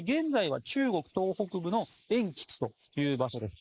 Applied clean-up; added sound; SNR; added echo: neural mask model Resemble Enhance denoiser.